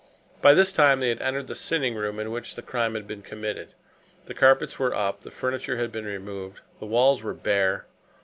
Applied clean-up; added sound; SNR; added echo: none; none; none; none.